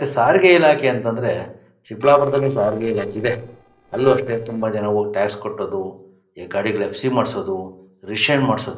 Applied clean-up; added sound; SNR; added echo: neural separator model SepFormer DNS4.